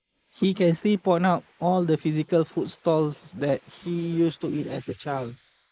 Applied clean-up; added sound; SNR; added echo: neural mask model Resemble Enhance denoiser.